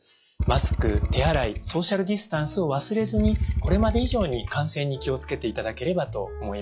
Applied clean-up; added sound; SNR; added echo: classical method log-MMSE.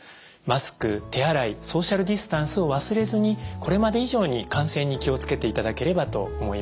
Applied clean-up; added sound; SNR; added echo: none; none; none; none.